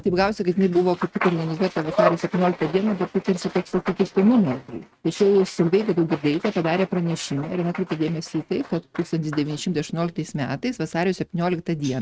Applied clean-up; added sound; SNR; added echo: neural mask model RNNoise.